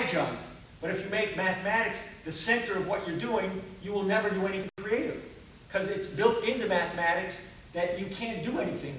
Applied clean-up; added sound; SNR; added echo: none; none; none; none.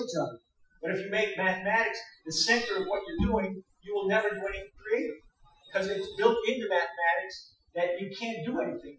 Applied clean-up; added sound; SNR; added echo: classical method Wiener filter.